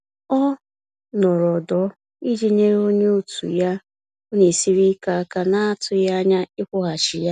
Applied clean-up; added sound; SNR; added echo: none; none; none; none.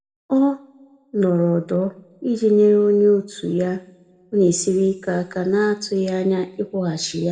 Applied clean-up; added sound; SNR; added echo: none; none; none; reverberation time 0.7 s.